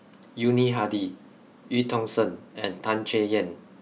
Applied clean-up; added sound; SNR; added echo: none; none; none; none.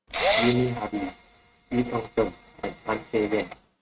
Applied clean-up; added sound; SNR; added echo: neural mask model RNNoise.